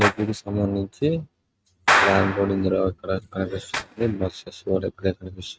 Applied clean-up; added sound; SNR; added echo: neural mask model RNNoise.